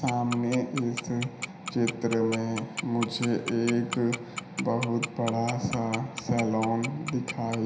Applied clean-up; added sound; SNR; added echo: none; Tick-tock; 11 dB; reverberation time 0.9 s.